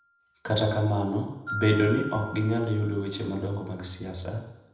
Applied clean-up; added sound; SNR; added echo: none; Glockenspiel; 14 dB; reverberation time 0.8 s.